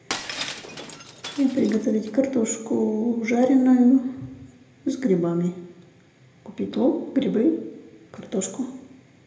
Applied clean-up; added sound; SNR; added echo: none; Shatter; 13 dB; reverberation time 0.8 s.